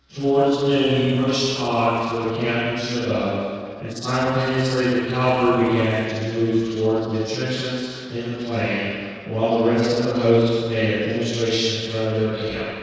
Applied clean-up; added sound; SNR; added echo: neural separator model SepFormer DNS4.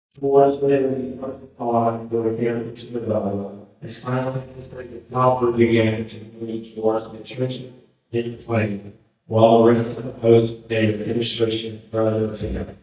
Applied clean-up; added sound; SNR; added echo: neural mask model DeepFilterNet 3.